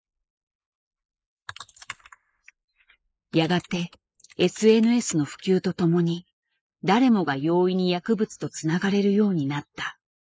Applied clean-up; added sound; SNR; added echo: neural mask model Resemble Enhance denoiser.